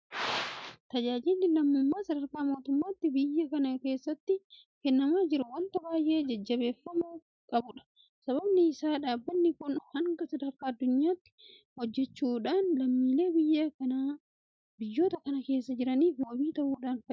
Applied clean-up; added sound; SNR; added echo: none; none; none; none.